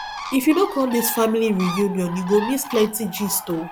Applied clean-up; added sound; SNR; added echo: none; Bird; 12 dB; none.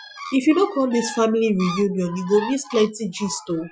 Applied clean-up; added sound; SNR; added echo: classical method Wiener filter.